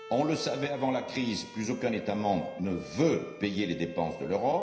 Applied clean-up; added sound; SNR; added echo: none; Bowed string instrument; 15 dB; reverberation time 0.9 s.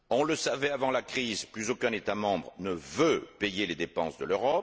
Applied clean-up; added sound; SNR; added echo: none; none; none; none.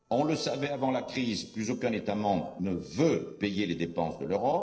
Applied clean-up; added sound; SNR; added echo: neural separator model SepFormer DNS4.